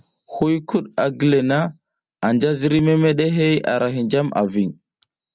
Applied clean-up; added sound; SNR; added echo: none; none; none; none.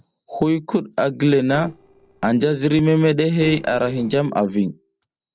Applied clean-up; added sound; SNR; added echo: neural separator model SepFormer DNS4.